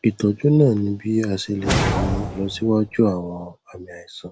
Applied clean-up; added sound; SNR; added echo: none; Whoosh, swoosh, swish; 4 dB; none.